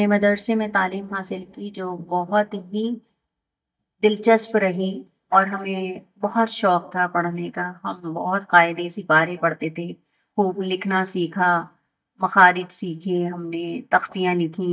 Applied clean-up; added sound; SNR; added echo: neural mask model DeepFilterNet 3.